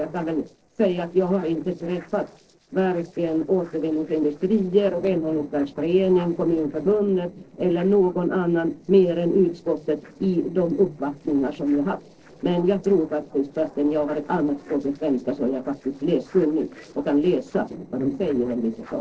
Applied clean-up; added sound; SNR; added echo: neural separator model SepFormer DNS4.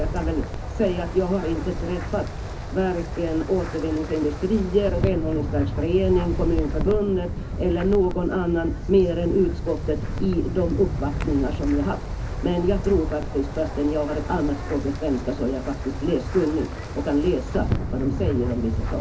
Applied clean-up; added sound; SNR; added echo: none; Wind; 4 dB; reverberation time 0.4 s.